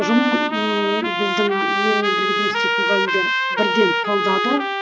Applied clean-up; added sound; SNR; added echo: none; Trumpet; -2 dB; none.